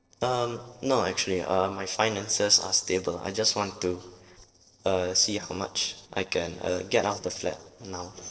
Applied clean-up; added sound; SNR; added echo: neural separator model SepFormer DNS4.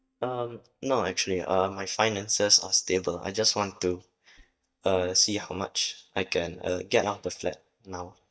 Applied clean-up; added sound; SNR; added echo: neural mask model DeepFilterNet 3.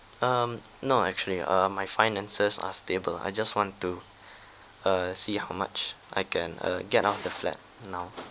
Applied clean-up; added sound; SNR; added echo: none; none; none; none.